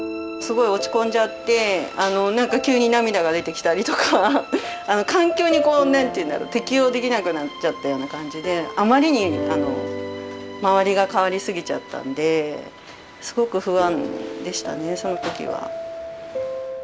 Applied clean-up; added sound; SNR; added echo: none; none; none; none.